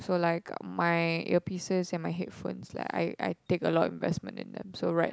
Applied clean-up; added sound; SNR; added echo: none; none; none; none.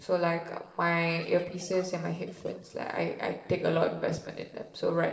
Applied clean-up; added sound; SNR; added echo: neural separator model SepFormer DNS4.